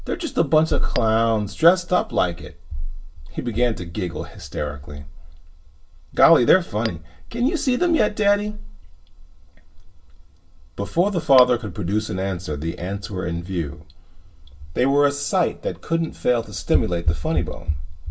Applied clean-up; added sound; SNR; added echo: none; Tap / Glass; 12 dB; reverberation time 0.2 s.